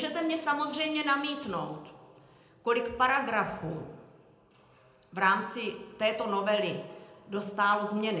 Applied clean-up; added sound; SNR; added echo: none; none; none; reverberation time 0.7 s.